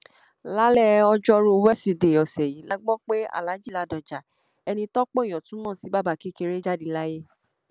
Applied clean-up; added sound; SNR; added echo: none; none; none; none.